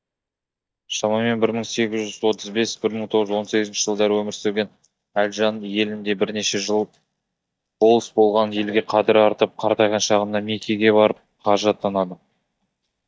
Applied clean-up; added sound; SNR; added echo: neural mask model DeepFilterNet 3.